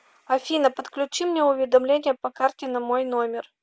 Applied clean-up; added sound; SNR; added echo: none; none; none; none.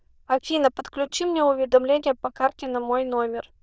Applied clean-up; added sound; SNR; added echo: neural diffusion model UNIVERSE++.